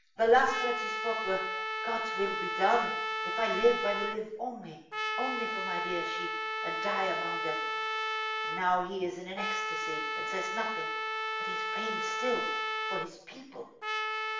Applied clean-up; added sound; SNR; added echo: none; Trumpet; 1 dB; reverberation time 0.6 s.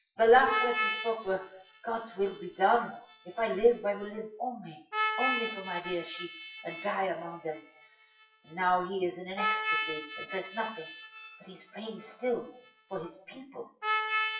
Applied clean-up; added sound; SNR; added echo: classical method WPE with log-MMSE.